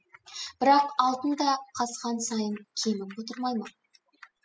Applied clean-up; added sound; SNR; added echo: classical method spectral subtraction.